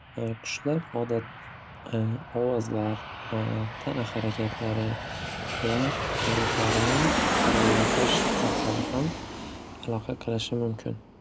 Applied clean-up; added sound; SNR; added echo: none; Aircraft; 0 dB; none.